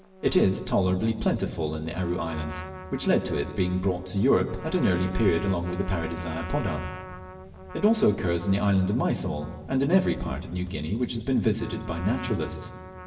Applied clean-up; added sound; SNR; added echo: none; Trumpet; 16 dB; reverberation time 2.9 s.